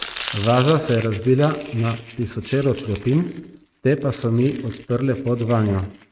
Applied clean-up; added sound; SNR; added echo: neural mask model RNNoise.